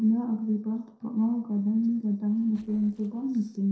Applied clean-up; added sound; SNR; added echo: neural separator model SepFormer DNS4.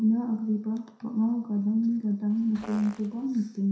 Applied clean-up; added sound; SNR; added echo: none; Fart; 19 dB; reverberation time 0.7 s.